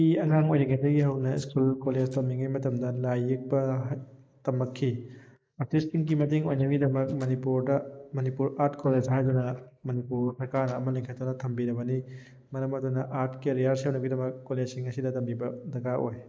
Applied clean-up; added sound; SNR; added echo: neural mask model Resemble Enhance denoiser.